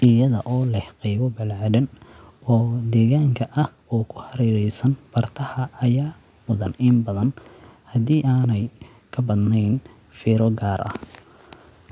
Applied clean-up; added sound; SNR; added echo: none; none; none; none.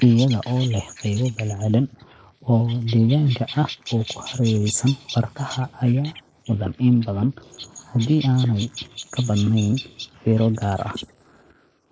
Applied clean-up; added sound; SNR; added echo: neural mask model Resemble Enhance denoiser.